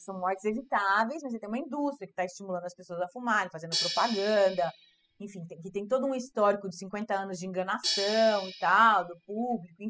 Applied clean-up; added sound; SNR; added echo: classical method spectral subtraction.